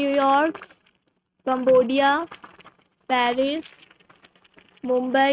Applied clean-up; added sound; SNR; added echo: neural mask model RNNoise.